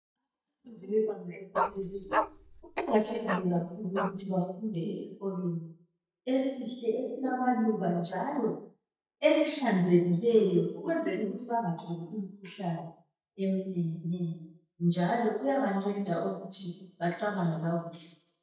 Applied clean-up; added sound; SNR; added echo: neural mask model DeepFilterNet 3.